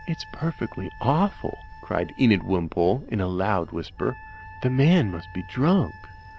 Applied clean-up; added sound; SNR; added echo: none; Bell / Train + Wind instrument, woodwind instrument; 18 dB; none.